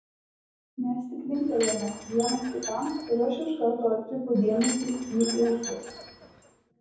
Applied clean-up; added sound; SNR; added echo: none; Door / Chime; 9 dB; reverberation time 0.9 s.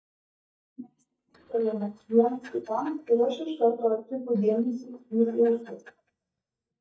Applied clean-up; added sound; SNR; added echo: neural mask model DeepFilterNet 3.